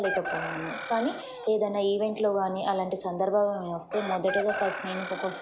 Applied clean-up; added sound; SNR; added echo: none; Chicken, rooster; 9 dB; none.